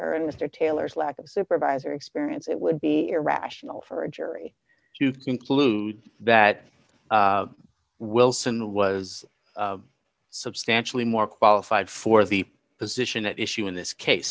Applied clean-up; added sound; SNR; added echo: none; none; none; none.